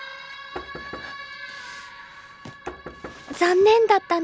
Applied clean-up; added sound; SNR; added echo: none; Knock; 18 dB; none.